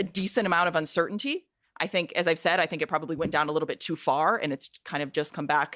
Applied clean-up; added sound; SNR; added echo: none; none; none; none.